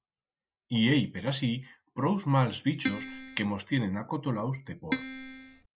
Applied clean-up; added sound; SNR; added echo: none; Keyboard (musical); 6 dB; none.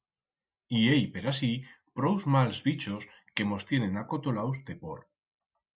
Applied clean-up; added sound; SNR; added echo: none; none; none; none.